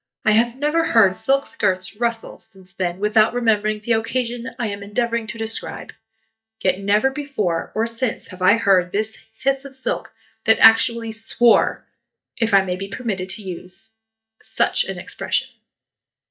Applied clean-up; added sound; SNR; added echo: neural mask model DeepFilterNet 3.